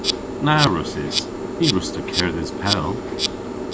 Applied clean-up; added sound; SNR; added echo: none; Insect; 2 dB; none.